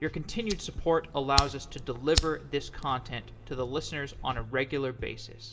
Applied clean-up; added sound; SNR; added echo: none; Fire; 5 dB; reverberation time 0.3 s.